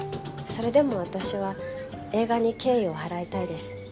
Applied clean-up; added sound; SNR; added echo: none; Squeak + Bowed string instrument; 13 dB; none.